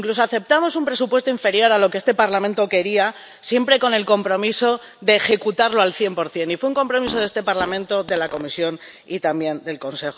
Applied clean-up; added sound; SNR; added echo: none; Fart; 16 dB; none.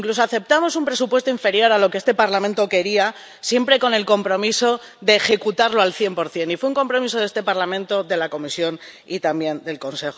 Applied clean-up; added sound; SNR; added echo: none; none; none; none.